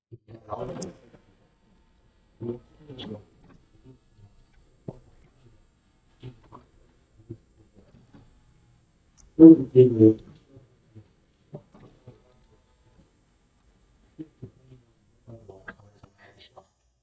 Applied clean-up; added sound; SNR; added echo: neural mask model DeepFilterNet 3.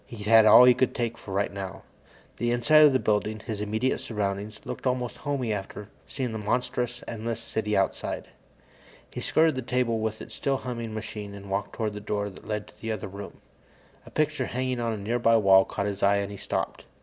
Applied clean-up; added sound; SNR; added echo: none; none; none; none.